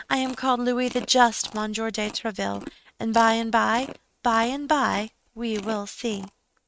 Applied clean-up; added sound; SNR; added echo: neural mask model RNNoise.